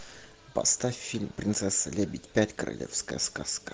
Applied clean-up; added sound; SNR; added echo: none; none; none; none.